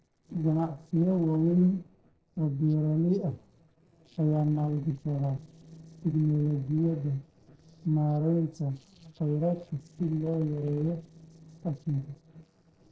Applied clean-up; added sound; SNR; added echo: neural separator model SepFormer DNS4.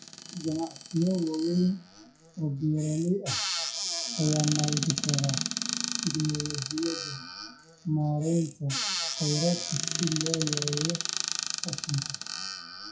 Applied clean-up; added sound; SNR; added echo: classical method WPE with log-MMSE.